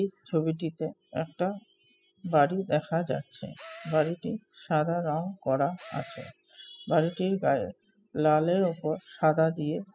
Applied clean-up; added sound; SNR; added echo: classical method spectral subtraction.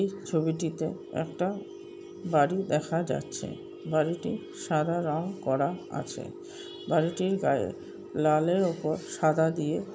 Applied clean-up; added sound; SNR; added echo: none; none; none; none.